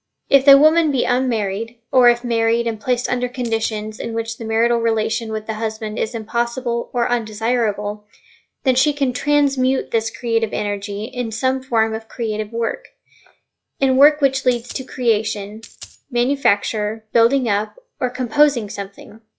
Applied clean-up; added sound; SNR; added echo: classical method log-MMSE.